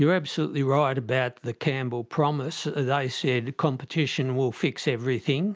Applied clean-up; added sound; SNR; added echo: none; none; none; none.